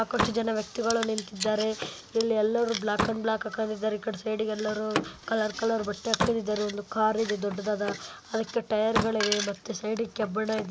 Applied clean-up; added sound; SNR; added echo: none; Slam; 9 dB; none.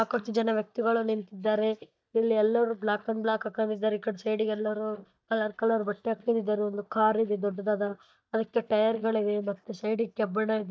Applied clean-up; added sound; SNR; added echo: neural mask model DeepFilterNet 3.